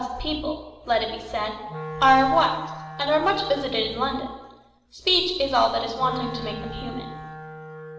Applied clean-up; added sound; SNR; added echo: none; Wind instrument, woodwind instrument; 14 dB; reverberation time 1.1 s.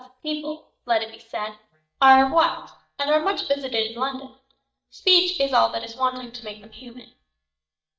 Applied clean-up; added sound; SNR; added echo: neural mask model DeepFilterNet 3.